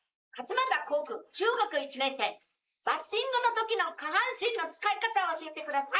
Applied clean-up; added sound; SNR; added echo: neural mask model Resemble Enhance denoiser.